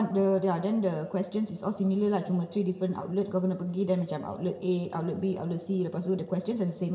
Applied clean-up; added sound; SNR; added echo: none; none; none; reverberation time 1.3 s.